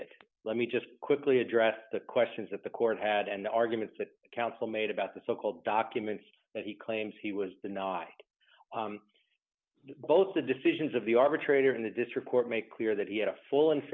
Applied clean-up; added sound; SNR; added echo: none; none; none; none.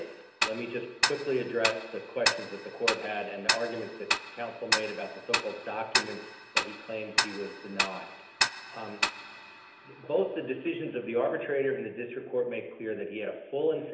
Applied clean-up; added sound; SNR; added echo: none; Tick-tock; 0 dB; reverberation time 0.8 s.